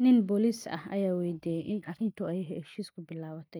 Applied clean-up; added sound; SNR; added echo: neural mask model DeepFilterNet 3.